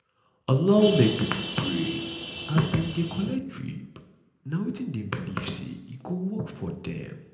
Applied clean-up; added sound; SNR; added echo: none; Vehicle horn, car horn, honking; 7 dB; reverberation time 0.7 s.